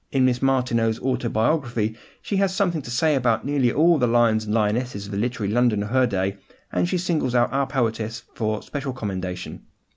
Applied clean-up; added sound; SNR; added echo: none; none; none; none.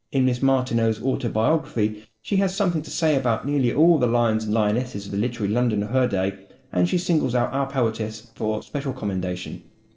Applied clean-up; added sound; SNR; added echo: neural separator model SepFormer DNS4.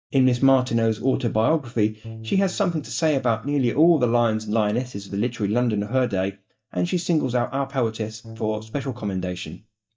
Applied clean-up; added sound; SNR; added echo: neural mask model DeepFilterNet 3.